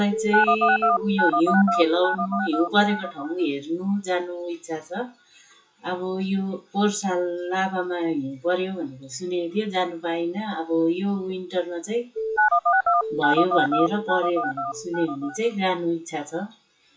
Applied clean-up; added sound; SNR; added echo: classical method WPE with log-MMSE.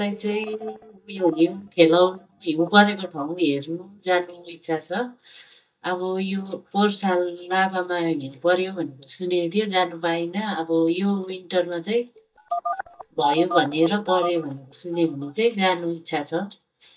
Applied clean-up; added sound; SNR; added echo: neural mask model DeepFilterNet 3.